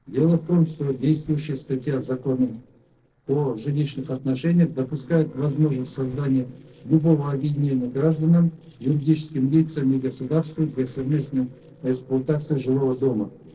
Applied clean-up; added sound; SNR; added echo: neural separator model SepFormer DNS4.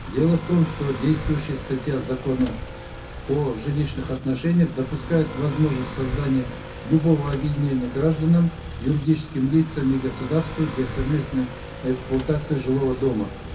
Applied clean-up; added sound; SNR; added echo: none; Motorcycle / Accelerating, revving, vroom; 11 dB; reverberation time 0.3 s.